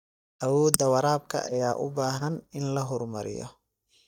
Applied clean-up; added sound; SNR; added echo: neural mask model DeepFilterNet 3.